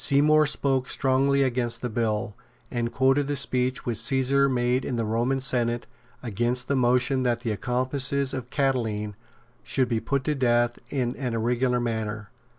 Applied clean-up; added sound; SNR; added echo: none; none; none; none.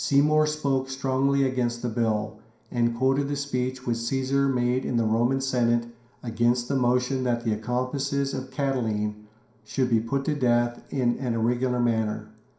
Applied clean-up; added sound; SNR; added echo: none; none; none; reverberation time 0.5 s.